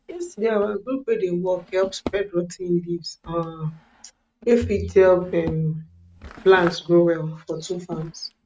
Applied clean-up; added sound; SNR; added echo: neural mask model RNNoise.